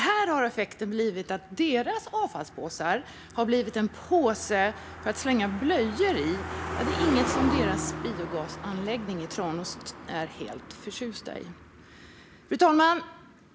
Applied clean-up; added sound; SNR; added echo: none; Car passing by; 9 dB; none.